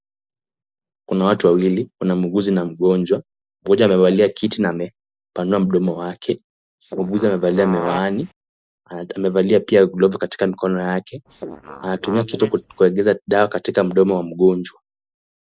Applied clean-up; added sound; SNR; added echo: neural mask model Resemble Enhance denoiser.